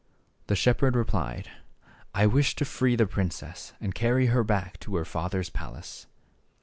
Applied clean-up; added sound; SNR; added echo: none; none; none; none.